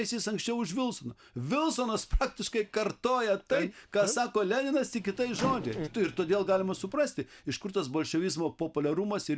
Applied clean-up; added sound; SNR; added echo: none; Microwave oven; 14 dB; none.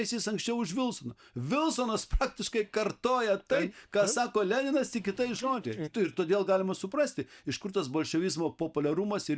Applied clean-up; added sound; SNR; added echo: neural mask model DeepFilterNet 3.